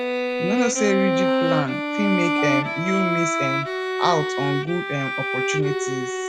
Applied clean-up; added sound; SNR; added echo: none; Bowed string instrument; -2 dB; none.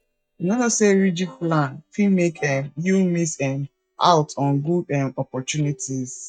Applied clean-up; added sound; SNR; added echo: neural mask model DeepFilterNet 3.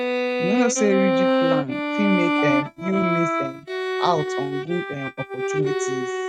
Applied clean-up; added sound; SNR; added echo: neural mask model RNNoise.